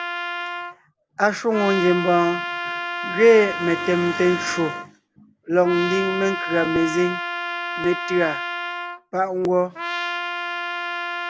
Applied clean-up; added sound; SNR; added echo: none; Trumpet; 6 dB; none.